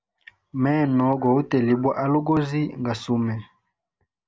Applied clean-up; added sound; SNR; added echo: none; none; none; none.